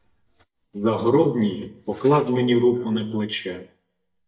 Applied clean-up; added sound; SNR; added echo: neural mask model DeepFilterNet 3.